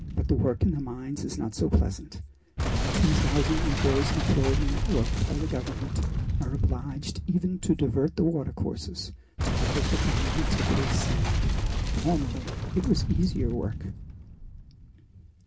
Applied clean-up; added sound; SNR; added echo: none; Boom; 1 dB; reverberation time 0.3 s.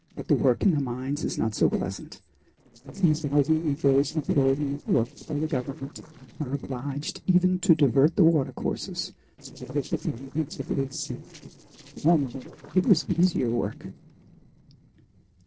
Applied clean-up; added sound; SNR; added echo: neural separator model SepFormer DNS4.